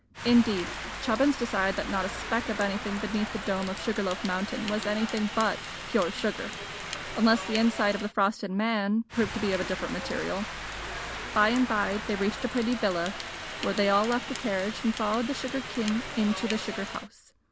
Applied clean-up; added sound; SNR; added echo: none; Rain; 8 dB; none.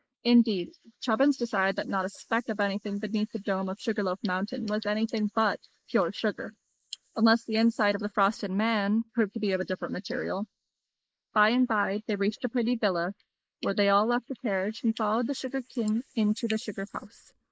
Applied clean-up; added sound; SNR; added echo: neural mask model Resemble Enhance denoiser.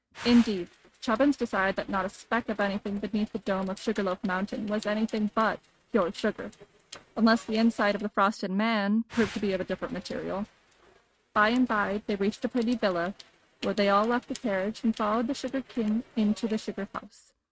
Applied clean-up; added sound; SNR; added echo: neural mask model RNNoise.